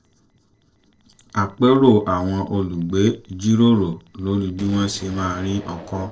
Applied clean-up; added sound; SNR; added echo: neural separator model SepFormer DNS4.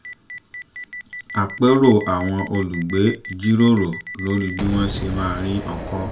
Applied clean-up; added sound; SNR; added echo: none; Boom; 12 dB; reverberation time 0.2 s.